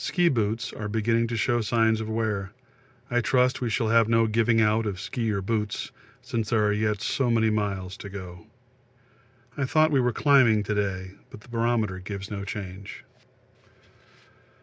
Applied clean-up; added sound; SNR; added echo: none; none; none; none.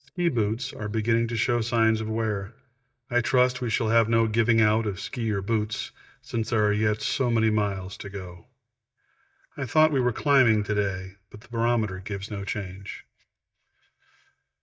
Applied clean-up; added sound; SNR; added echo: neural mask model DeepFilterNet 3.